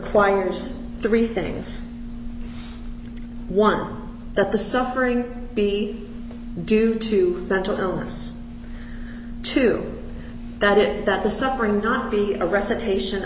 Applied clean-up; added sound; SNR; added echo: none; none; none; none.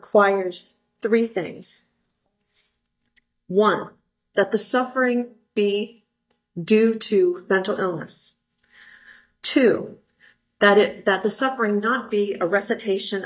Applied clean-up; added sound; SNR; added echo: neural mask model DeepFilterNet 3.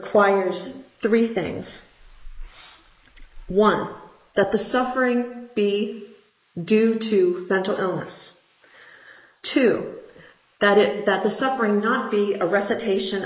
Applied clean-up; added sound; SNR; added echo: neural mask model Resemble Enhance denoiser.